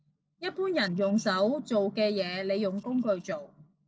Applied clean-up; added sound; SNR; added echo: neural separator model SepFormer DNS4.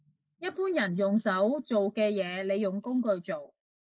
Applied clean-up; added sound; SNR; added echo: neural mask model Resemble Enhance denoiser.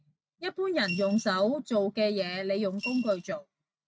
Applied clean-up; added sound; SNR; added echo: neural mask model RNNoise.